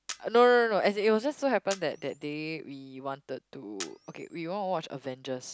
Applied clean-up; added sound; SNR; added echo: none; Camera; 20 dB; none.